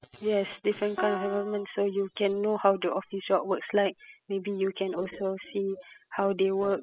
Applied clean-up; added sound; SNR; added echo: classical method spectral subtraction.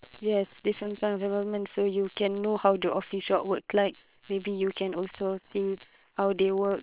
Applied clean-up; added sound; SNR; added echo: neural separator model SepFormer WHAM!.